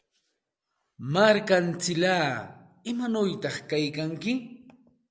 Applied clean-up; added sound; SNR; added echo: none; none; none; none.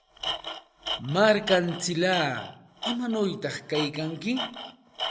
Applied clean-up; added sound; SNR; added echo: none; Tools; 9 dB; none.